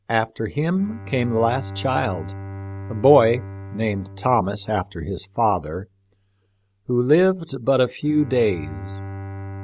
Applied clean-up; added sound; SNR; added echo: none; Bowed string instrument; 13 dB; none.